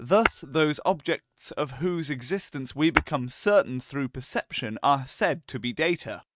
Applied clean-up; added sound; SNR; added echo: neural mask model RNNoise.